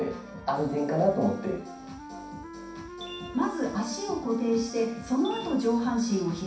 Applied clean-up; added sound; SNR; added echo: none; Wind instrument, woodwind instrument; 15 dB; reverberation time 0.6 s.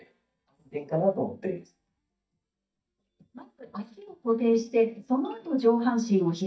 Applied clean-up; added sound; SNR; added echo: neural mask model DeepFilterNet 3.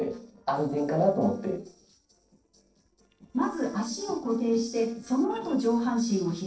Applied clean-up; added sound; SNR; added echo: neural separator model SepFormer DNS4.